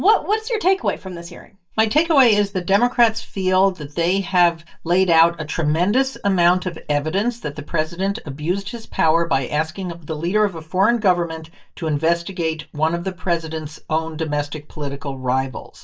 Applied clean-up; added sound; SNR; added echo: neural mask model DeepFilterNet 3.